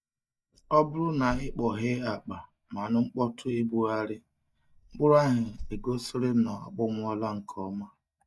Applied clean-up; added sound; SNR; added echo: neural mask model DeepFilterNet 3.